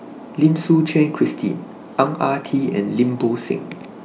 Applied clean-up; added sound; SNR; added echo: none; none; none; none.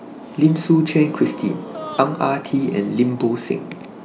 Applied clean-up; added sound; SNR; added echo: none; Gasp; 18 dB; none.